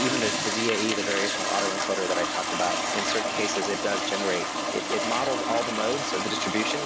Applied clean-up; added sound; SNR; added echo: none; Toilet flush; -1 dB; none.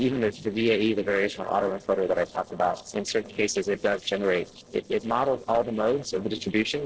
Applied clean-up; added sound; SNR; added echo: neural separator model SepFormer DNS4.